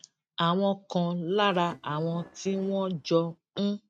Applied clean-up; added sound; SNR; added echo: neural mask model RNNoise.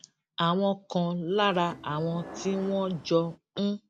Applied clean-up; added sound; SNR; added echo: none; Subway, metro, underground / Sliding door; 16 dB; none.